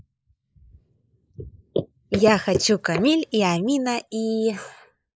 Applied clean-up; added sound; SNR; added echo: neural mask model Resemble Enhance denoiser.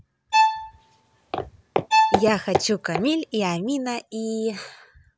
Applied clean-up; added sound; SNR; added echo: none; Bowed string instrument + Walk, footsteps; -4 dB; none.